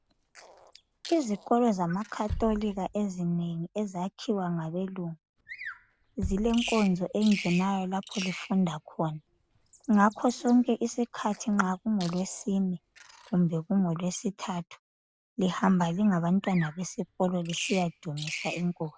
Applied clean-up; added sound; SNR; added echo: none; Bass drum + Bird vocalization, bird call, bird song; 14 dB; none.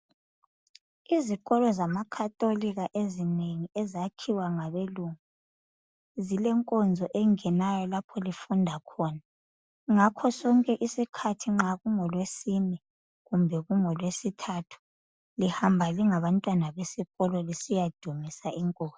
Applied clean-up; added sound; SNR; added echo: none; none; none; none.